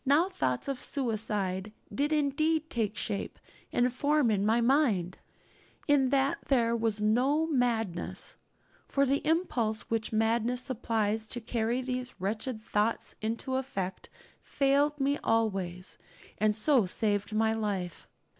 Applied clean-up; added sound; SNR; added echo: none; none; none; none.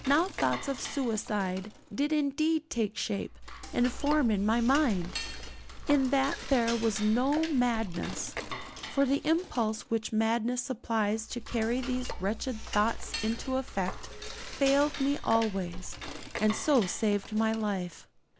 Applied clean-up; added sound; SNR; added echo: none; Cutlery, silverware / Dishes, pots, and pans; 10 dB; none.